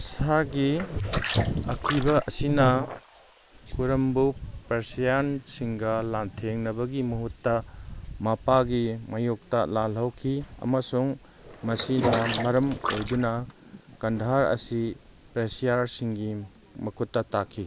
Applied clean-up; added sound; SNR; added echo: neural mask model Resemble Enhance denoiser.